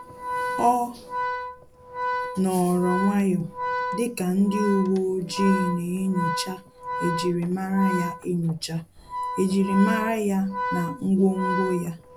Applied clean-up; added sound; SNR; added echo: none; Organ; 6 dB; none.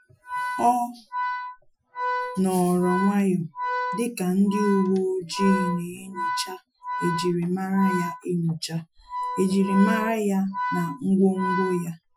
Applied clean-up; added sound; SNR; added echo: classical method Wiener filter.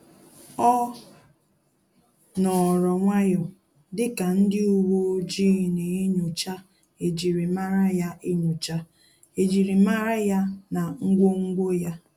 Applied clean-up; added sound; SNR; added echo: none; none; none; none.